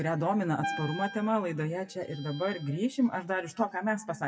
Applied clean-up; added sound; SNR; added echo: classical method WPE with log-MMSE.